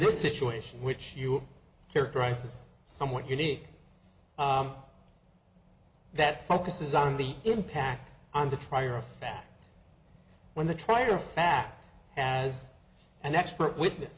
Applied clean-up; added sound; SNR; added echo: none; none; none; none.